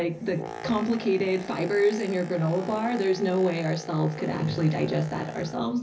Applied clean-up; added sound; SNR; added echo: none; Boat, Water vehicle; 14 dB; reverberation time 0.4 s.